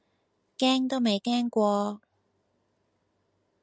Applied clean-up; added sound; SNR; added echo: none; none; none; none.